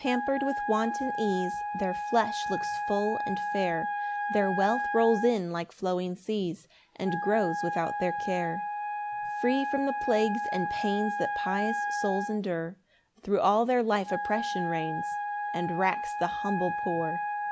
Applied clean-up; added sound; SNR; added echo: none; Wind instrument, woodwind instrument; 3 dB; none.